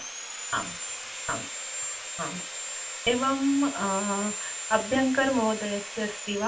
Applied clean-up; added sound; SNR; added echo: none; Sawing; 6 dB; reverberation time 0.2 s.